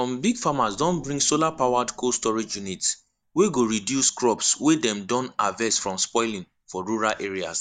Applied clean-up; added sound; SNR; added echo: neural mask model DeepFilterNet 3.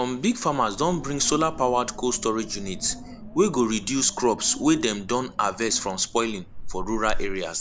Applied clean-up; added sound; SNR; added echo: none; Wind; 10 dB; none.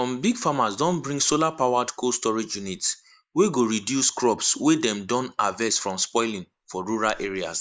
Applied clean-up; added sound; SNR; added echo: neural mask model Resemble Enhance denoiser.